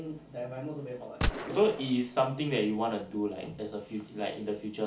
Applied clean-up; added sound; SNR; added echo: none; Gunshot, gunfire; 5 dB; reverberation time 0.4 s.